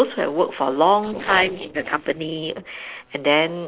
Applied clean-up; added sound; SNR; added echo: neural separator model SepFormer DNS4.